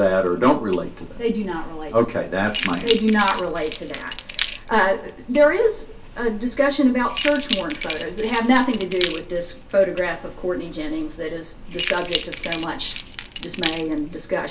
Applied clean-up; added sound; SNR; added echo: none; Keys jangling; 10 dB; reverberation time 0.2 s.